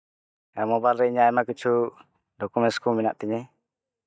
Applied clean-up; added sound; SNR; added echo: neural mask model DeepFilterNet 3.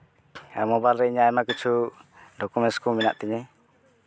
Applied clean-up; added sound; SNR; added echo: none; Bowed string instrument; 14 dB; none.